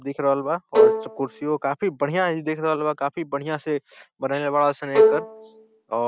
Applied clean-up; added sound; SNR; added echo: none; Bowed string instrument; -4 dB; none.